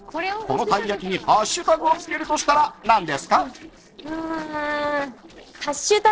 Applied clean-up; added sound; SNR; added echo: neural separator model SepFormer DNS4.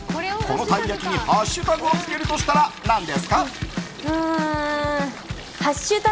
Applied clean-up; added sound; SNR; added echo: none; Toilet flush; 16 dB; none.